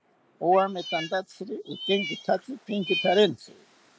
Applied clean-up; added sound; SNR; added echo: neural mask model Resemble Enhance denoiser.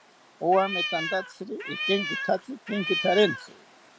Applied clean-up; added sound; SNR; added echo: none; Cat; 4 dB; none.